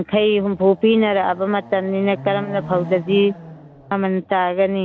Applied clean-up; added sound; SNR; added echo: none; Chatter / Car passing by / Motorcycle / Traffic noise, roadway noise / Accelerating, revving, vroom; 17 dB; none.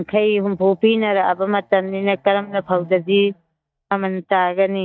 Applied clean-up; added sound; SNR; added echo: neural mask model DeepFilterNet 3.